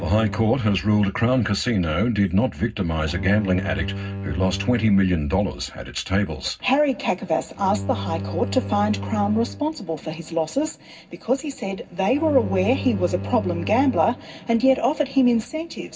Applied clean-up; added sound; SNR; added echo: none; Bowed string instrument; 11 dB; reverberation time 0.4 s.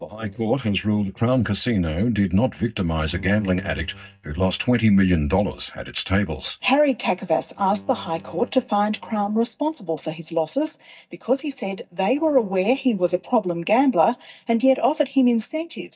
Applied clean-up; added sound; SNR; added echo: neural mask model DeepFilterNet 3.